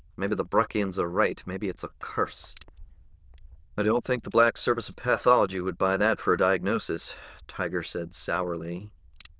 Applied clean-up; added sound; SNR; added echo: neural diffusion model UNIVERSE++.